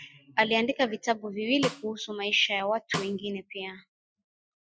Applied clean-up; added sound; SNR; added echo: classical method Wiener filter.